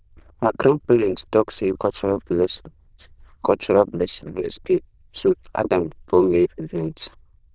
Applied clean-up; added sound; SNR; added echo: neural diffusion model UNIVERSE++.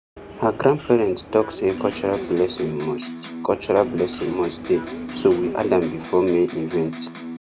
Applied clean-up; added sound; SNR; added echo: none; Electric guitar + Subway, metro, underground; 11 dB; none.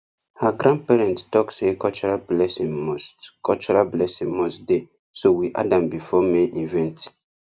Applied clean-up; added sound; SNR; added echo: none; none; none; none.